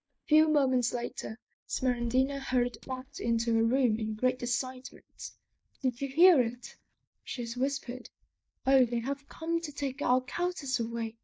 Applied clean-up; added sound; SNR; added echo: neural mask model DeepFilterNet 3.